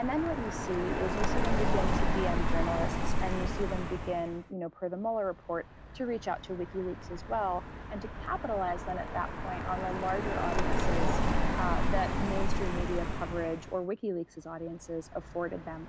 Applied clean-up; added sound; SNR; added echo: none; Car passing by; -4 dB; none.